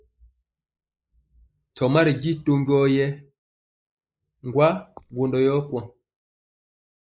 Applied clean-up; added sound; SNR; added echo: neural mask model Resemble Enhance denoiser.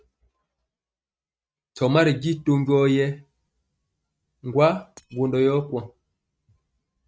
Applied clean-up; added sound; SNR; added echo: neural mask model RNNoise.